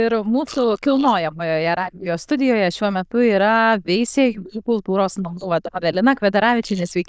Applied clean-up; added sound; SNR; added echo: neural diffusion model UNIVERSE++.